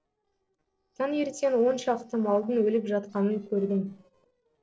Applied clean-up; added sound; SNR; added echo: neural separator model SepFormer DNS4.